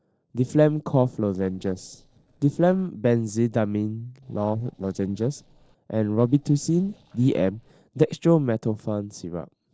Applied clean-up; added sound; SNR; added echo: neural separator model SepFormer DNS4.